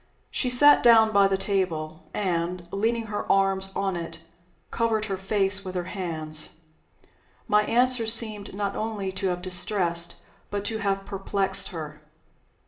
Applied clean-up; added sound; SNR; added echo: none; none; none; reverberation time 0.5 s.